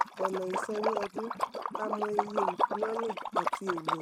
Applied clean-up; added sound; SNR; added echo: neural mask model RNNoise.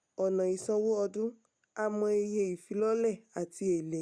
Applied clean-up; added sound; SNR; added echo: none; none; none; none.